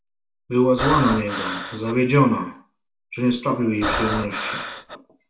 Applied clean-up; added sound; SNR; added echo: none; Breathing; 4 dB; reverberation time 0.2 s.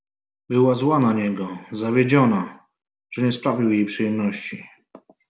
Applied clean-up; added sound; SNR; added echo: none; none; none; none.